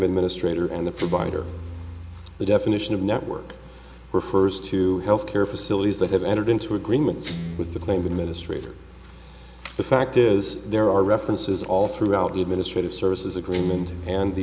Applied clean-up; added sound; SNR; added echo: none; Guitar; 15 dB; none.